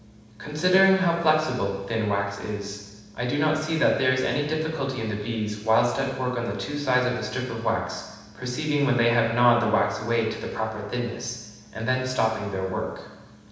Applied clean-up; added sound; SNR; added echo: none; none; none; reverberation time 1.1 s.